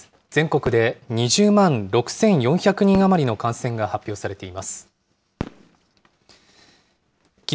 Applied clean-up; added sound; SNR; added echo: none; Fireworks; 18 dB; none.